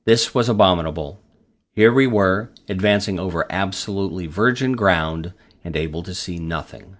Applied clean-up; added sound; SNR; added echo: none; none; none; none.